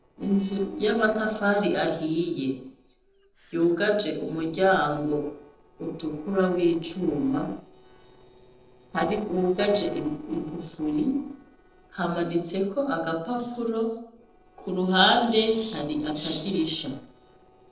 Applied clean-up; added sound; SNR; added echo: neural separator model SepFormer DNS4.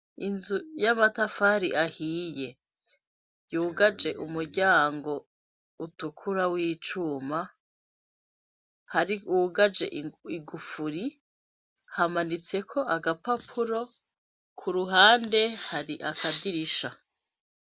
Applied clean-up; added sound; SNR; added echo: none; none; none; none.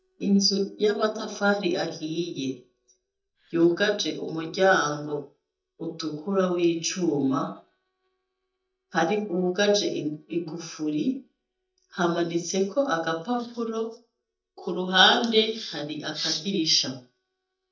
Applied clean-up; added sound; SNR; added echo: neural mask model DeepFilterNet 3.